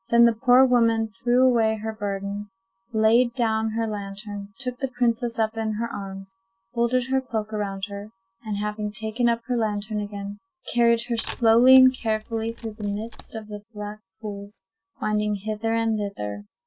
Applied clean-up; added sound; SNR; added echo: neural separator model SepFormer DNS4.